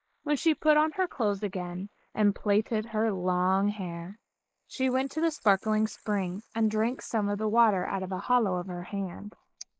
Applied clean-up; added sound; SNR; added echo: neural mask model Resemble Enhance denoiser.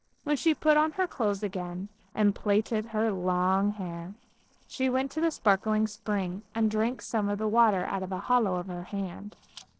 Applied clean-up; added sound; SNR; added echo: neural separator model SepFormer DNS4.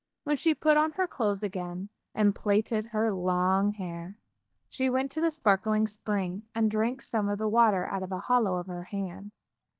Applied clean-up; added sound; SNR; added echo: neural mask model DeepFilterNet 3.